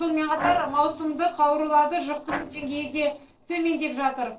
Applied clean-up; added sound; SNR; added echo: neural separator model SepFormer DNS4.